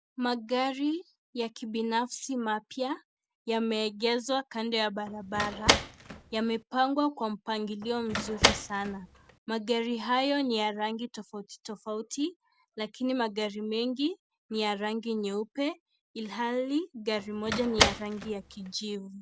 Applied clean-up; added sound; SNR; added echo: none; Slam; -1 dB; none.